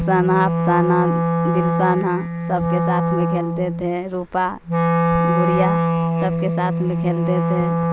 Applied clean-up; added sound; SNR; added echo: none; Wind instrument, woodwind instrument; -3 dB; none.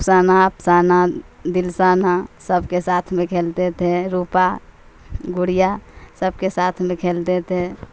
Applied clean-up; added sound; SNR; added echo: none; none; none; none.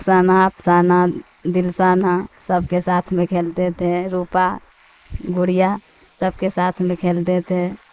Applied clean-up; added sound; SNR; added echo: neural mask model Resemble Enhance denoiser.